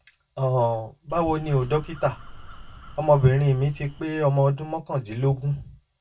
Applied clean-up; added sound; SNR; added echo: none; Crow; 16 dB; reverberation time 0.1 s.